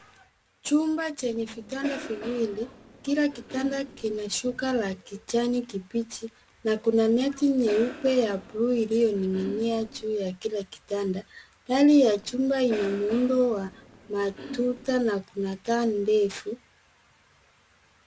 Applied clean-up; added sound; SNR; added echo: none; Cough; 15 dB; none.